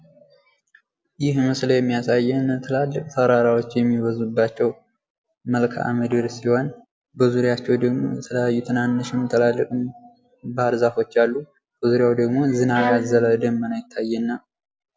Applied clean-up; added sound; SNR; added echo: none; Bowed string instrument; 8 dB; none.